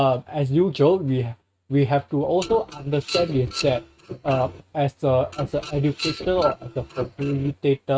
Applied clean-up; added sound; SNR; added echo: neural mask model RNNoise.